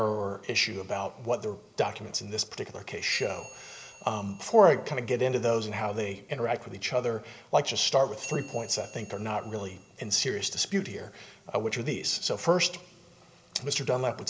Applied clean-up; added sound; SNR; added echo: none; Bell; 20 dB; reverberation time 1.0 s.